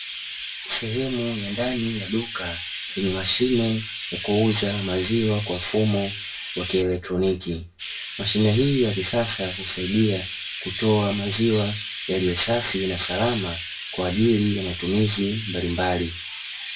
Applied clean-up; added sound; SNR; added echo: none; Chirp, tweet; 8 dB; reverberation time 0.2 s.